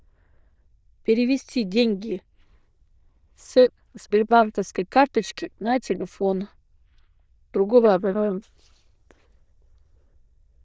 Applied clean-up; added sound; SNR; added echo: neural diffusion model UNIVERSE++.